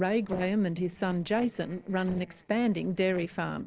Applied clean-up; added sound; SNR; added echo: neural separator model SepFormer DNS4.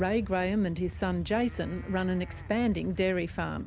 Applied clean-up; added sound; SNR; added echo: none; none; none; none.